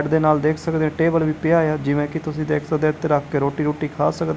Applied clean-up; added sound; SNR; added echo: none; none; none; none.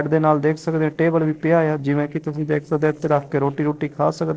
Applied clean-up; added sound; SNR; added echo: neural separator model SepFormer DNS4.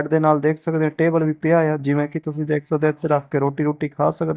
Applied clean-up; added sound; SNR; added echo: neural mask model DeepFilterNet 3.